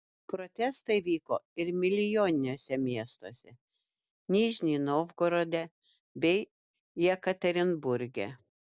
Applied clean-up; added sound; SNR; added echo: none; none; none; none.